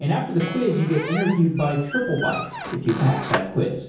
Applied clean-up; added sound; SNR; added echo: none; Squeak; 8 dB; reverberation time 0.7 s.